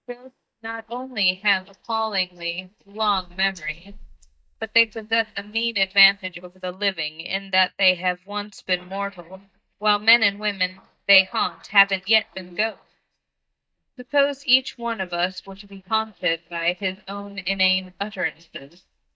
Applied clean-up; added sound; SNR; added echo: neural mask model DeepFilterNet 3.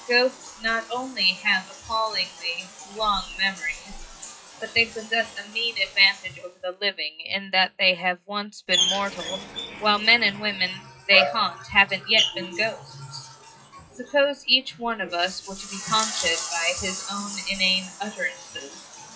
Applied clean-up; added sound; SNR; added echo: classical method WPE with log-MMSE.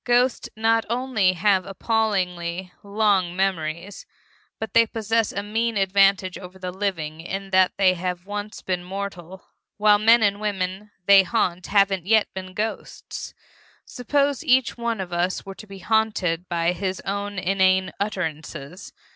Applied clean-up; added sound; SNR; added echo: none; none; none; none.